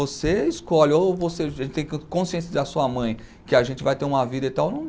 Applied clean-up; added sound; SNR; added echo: none; none; none; none.